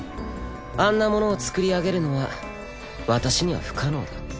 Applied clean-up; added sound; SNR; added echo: none; none; none; none.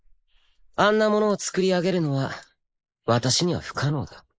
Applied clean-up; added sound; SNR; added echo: neural mask model Resemble Enhance denoiser.